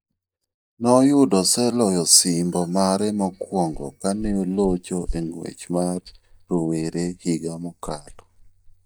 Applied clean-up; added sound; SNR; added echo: neural mask model DeepFilterNet 3.